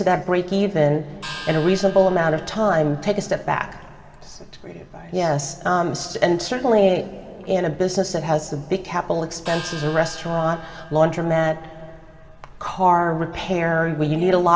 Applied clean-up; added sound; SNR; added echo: none; Gong; 17 dB; reverberation time 2.0 s.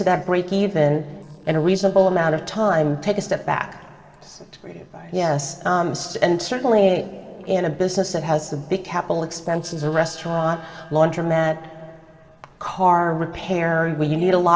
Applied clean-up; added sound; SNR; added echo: neural separator model SepFormer DNS4.